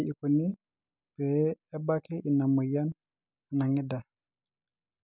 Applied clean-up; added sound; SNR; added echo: none; none; none; none.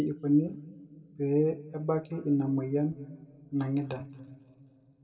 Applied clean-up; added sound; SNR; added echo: none; none; none; reverberation time 1.7 s.